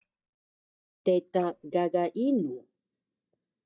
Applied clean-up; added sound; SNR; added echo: neural mask model DeepFilterNet 3.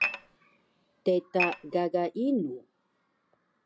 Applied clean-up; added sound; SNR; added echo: none; Dishes, pots, and pans / Glass; -1 dB; none.